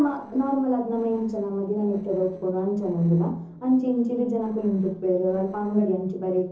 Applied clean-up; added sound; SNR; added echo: neural separator model SepFormer DNS4.